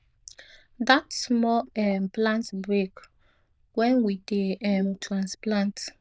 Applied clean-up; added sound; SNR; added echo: neural diffusion model UNIVERSE++.